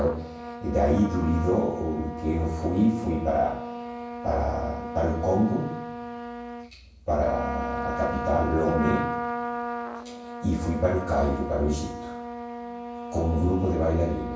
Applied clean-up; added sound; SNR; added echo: none; Trumpet; 7 dB; reverberation time 0.7 s.